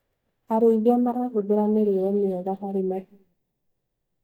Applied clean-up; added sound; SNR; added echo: neural mask model DeepFilterNet 3.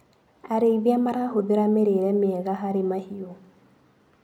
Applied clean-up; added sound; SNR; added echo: none; none; none; none.